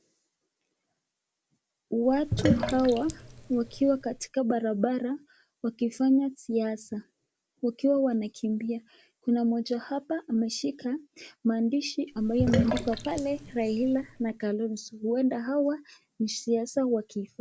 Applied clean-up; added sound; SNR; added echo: none; Sink (filling or washing); 3 dB; none.